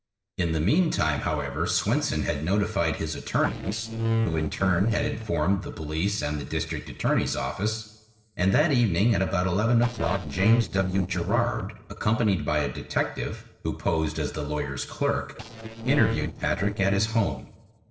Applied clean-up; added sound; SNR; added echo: neural separator model SepFormer DNS4.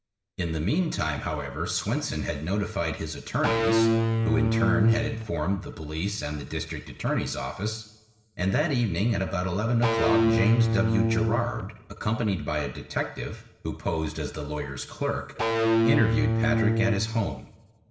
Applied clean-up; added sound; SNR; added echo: none; Electric guitar / Bass guitar; -4 dB; reverberation time 1.0 s.